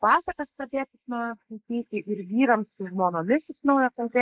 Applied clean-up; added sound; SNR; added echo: neural mask model Resemble Enhance denoiser.